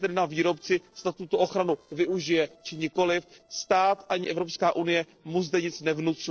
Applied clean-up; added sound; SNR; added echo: neural separator model SepFormer DNS4.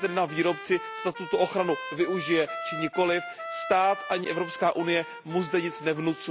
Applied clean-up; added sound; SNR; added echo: none; Trumpet; 11 dB; none.